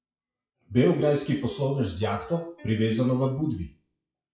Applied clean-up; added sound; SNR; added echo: classical method WPE with log-MMSE.